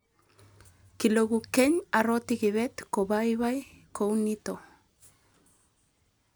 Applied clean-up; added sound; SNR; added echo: none; none; none; none.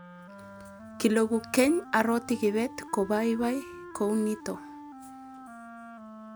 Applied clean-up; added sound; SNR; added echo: none; Wind instrument, woodwind instrument; 16 dB; none.